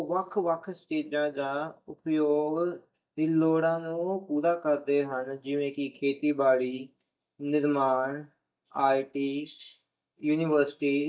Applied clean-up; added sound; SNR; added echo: neural mask model DeepFilterNet 3.